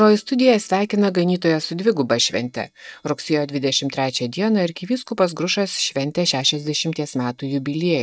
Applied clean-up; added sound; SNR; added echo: neural mask model DeepFilterNet 3.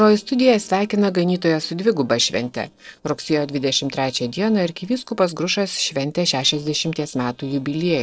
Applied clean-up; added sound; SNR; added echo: neural separator model SepFormer DNS4.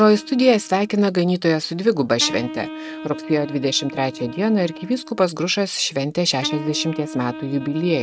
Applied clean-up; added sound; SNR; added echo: neural mask model RNNoise.